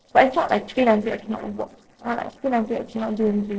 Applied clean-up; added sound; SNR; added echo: neural separator model SepFormer DNS4.